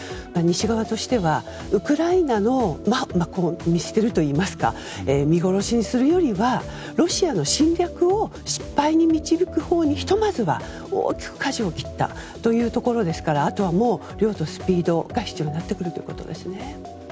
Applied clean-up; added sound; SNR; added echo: none; none; none; none.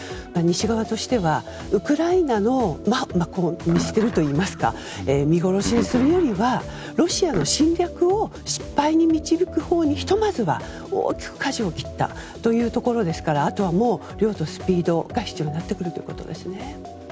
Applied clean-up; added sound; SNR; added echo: none; Guitar; 10 dB; none.